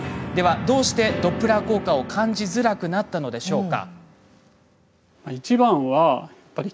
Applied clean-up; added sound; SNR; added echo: none; none; none; none.